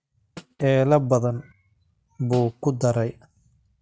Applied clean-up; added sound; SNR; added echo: neural mask model RNNoise.